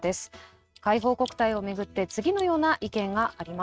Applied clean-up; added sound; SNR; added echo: neural mask model RNNoise.